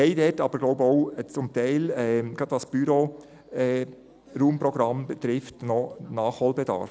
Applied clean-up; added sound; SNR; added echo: none; none; none; none.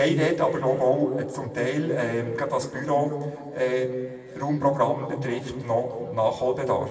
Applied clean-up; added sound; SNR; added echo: none; none; none; reverberation time 1.8 s.